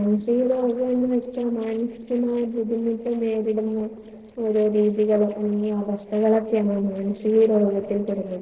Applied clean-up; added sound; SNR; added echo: neural separator model SepFormer DNS4.